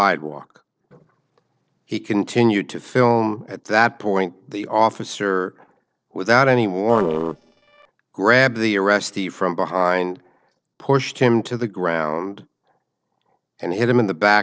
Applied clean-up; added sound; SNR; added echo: neural separator model SepFormer DNS4.